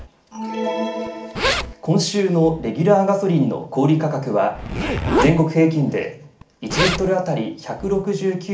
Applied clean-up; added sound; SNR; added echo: none; Zipper (clothing); 8 dB; reverberation time 0.4 s.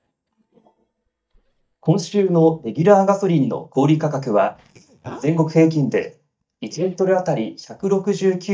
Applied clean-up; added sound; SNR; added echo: neural mask model DeepFilterNet 3.